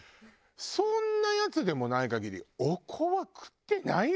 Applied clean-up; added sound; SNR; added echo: none; none; none; none.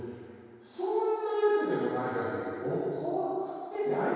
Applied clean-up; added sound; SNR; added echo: none; none; none; reverberation time 2.2 s.